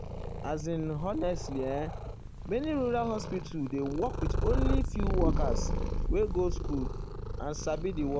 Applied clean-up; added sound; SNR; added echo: none; Purr; -1 dB; none.